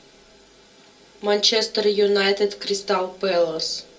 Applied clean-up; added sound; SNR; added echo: none; none; none; reverberation time 0.2 s.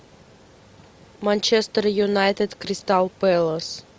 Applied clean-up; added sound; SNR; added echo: none; none; none; none.